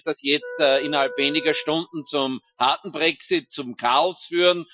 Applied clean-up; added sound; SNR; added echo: classical method Wiener filter.